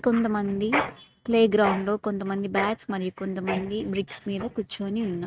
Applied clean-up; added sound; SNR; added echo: neural mask model RNNoise.